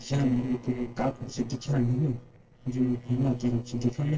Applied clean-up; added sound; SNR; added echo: neural separator model SepFormer DNS4.